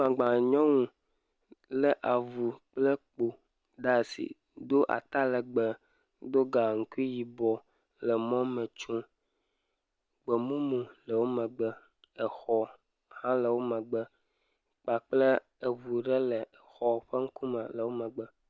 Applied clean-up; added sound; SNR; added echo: none; none; none; none.